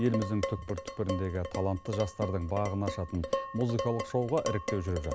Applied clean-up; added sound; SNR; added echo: none; Dishes, pots, and pans; 6 dB; none.